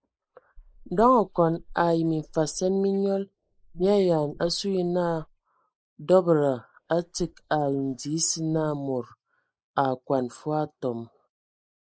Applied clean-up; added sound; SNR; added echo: neural mask model Resemble Enhance denoiser.